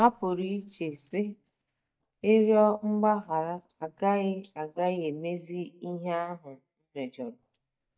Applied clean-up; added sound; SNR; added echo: neural mask model DeepFilterNet 3.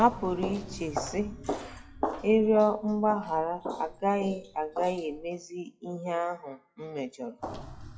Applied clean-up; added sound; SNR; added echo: classical method WPE with log-MMSE.